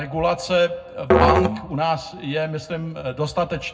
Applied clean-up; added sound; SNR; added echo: none; Musical instrument; -1 dB; reverberation time 0.3 s.